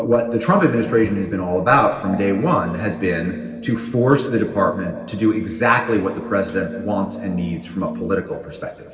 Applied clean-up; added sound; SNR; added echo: none; Brass instrument; 13 dB; reverberation time 1.9 s.